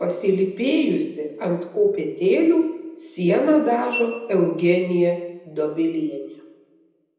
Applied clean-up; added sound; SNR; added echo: none; none; none; reverberation time 0.8 s.